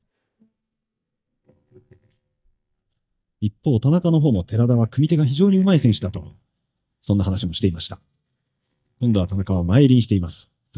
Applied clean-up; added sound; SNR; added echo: neural mask model DeepFilterNet 3.